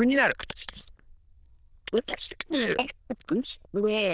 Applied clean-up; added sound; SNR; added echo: neural diffusion model UNIVERSE++.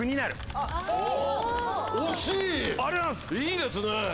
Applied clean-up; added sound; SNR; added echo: none; Typing; 16 dB; none.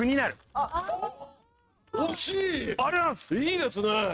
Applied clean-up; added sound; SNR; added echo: neural mask model RNNoise.